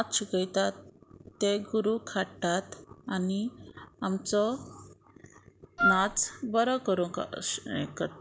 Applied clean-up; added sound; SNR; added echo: none; Wind instrument, woodwind instrument; -2 dB; none.